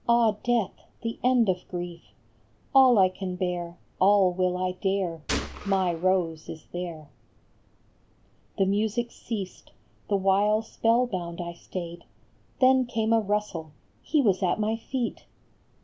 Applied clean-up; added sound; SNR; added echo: none; Gunshot, gunfire; 8 dB; none.